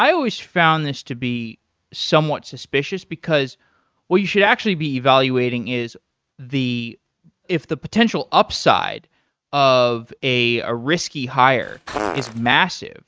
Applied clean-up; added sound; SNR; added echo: neural mask model RNNoise.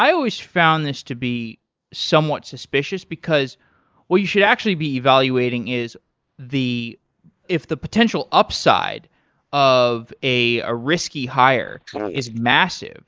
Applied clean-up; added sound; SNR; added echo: neural mask model Resemble Enhance denoiser.